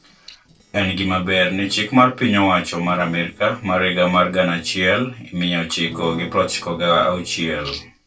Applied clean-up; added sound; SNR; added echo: neural separator model SepFormer DNS4.